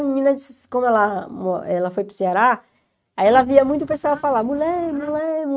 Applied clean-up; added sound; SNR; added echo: neural mask model RNNoise.